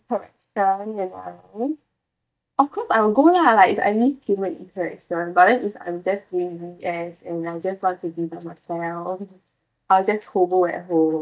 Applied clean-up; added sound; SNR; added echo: neural mask model DeepFilterNet 3.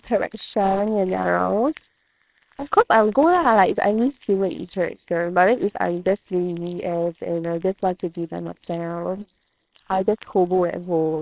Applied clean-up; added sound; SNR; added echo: neural separator model SepFormer WHAMR!.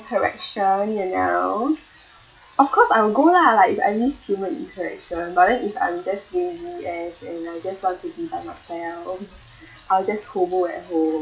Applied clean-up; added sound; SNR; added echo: classical method WPE with log-MMSE.